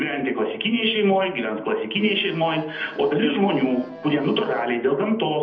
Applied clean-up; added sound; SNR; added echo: none; Accordion; 18 dB; reverberation time 0.8 s.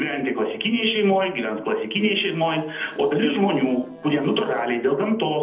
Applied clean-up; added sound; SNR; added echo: neural separator model SepFormer DNS4.